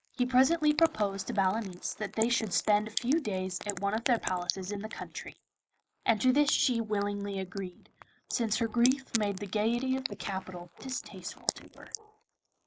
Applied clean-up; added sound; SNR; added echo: neural mask model Resemble Enhance denoiser.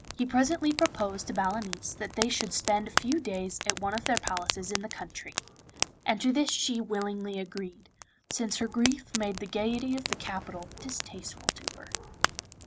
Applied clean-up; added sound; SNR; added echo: none; Fire; 5 dB; none.